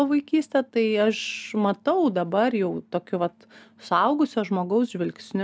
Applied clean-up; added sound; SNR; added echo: none; none; none; none.